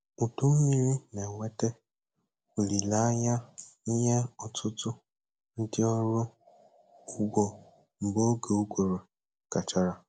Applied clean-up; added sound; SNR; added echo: none; none; none; none.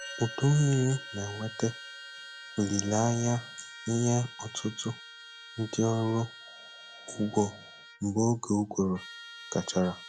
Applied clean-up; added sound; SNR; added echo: none; Trumpet + Musical instrument; 15 dB; none.